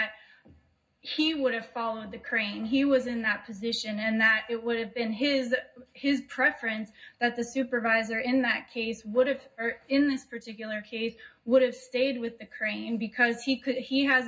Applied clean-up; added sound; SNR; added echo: none; none; none; reverberation time 0.4 s.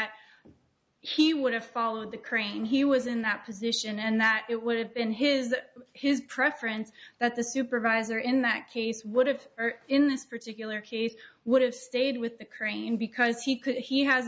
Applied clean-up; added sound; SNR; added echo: none; none; none; none.